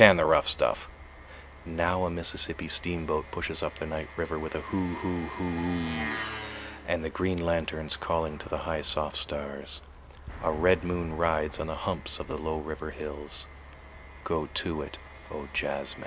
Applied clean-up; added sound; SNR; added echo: none; Engine; 14 dB; none.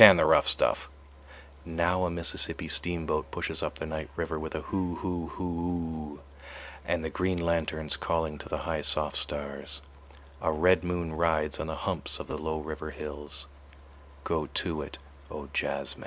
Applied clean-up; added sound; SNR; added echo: none; none; none; none.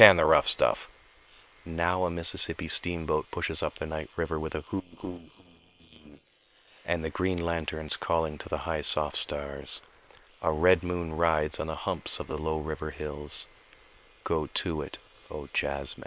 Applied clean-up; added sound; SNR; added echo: neural separator model SepFormer WHAM!.